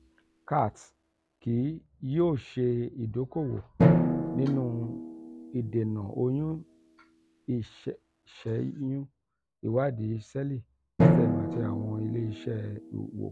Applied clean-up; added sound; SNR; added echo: none; Drum; 0 dB; none.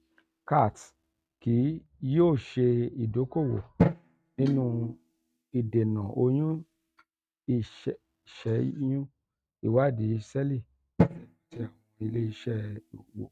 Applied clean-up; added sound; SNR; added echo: neural mask model RNNoise.